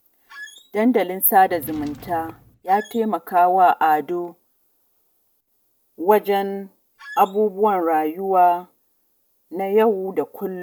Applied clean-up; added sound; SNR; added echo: none; Drawer open or close + Squeak; 20 dB; none.